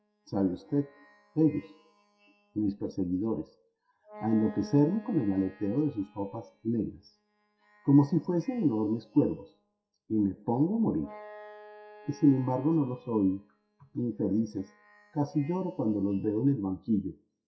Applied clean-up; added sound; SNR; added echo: classical method WPE with log-MMSE.